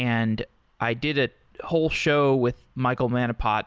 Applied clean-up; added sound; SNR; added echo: none; none; none; none.